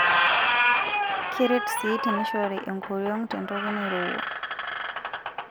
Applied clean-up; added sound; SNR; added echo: none; Squeak; -4 dB; none.